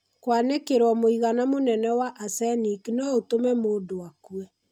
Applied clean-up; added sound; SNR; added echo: none; none; none; none.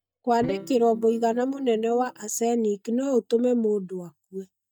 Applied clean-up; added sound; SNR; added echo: neural mask model DeepFilterNet 3.